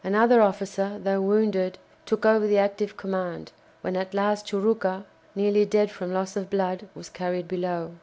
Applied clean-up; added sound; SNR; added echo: none; none; none; none.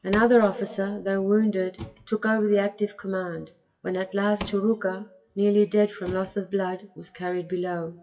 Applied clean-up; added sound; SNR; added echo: classical method WPE with log-MMSE.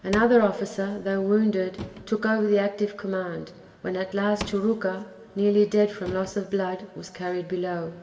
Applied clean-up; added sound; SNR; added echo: none; Drawer open or close / Wood; 18 dB; reverberation time 1.5 s.